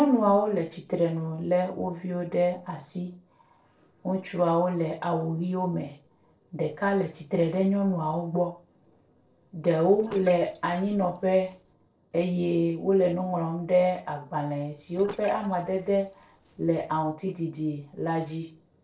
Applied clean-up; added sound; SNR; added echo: neural separator model SepFormer DNS4.